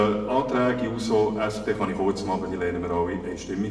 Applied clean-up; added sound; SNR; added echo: none; none; none; reverberation time 1.0 s.